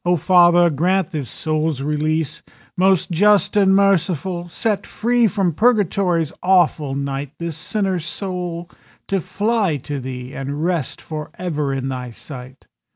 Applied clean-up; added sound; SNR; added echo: none; none; none; none.